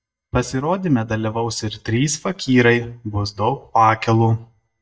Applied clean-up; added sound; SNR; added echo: neural mask model DeepFilterNet 3.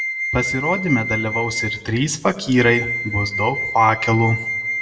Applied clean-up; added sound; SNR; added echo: none; Wind instrument, woodwind instrument; 5 dB; reverberation time 1.0 s.